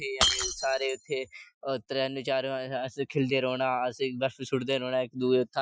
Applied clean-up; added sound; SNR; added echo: classical method Wiener filter.